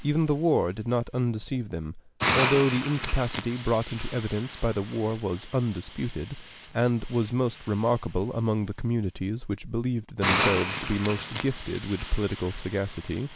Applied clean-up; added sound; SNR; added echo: none; Hiss; 8 dB; none.